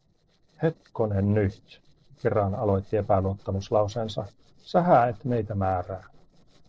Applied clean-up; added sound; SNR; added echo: neural separator model SepFormer DNS4.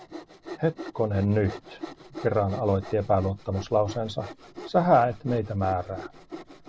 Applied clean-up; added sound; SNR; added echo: none; Sawing; 15 dB; none.